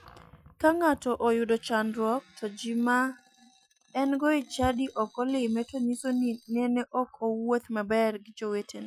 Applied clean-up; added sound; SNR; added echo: classical method Wiener filter.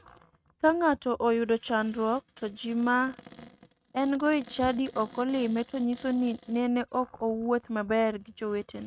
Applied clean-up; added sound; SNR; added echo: neural mask model RNNoise.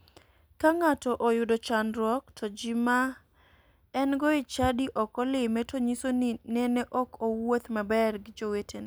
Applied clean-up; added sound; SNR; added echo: none; none; none; none.